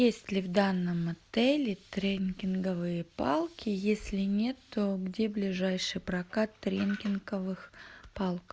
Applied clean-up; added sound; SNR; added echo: none; none; none; none.